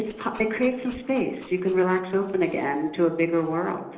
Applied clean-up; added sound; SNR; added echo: neural separator model SepFormer DNS4.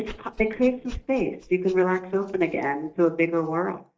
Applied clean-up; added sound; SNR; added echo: neural mask model DeepFilterNet 3.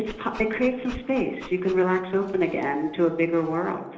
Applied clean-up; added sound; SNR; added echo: none; Dog; 20 dB; reverberation time 1.0 s.